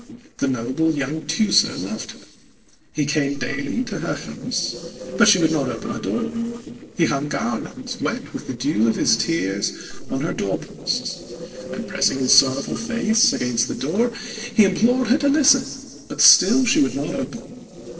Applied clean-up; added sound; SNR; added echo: neural separator model SepFormer DNS4.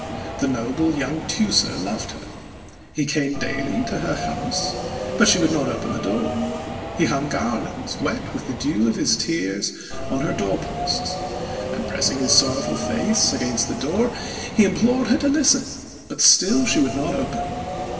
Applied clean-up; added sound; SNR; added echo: none; Subway, metro, underground; 6 dB; reverberation time 1.9 s.